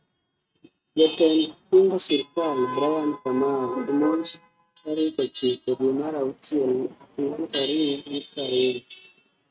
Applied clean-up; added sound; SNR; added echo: neural mask model RNNoise.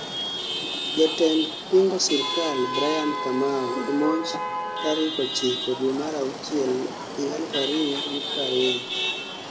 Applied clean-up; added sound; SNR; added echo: none; Chatter / Traffic noise, roadway noise / Vehicle horn, car horn, honking / Engine; 4 dB; none.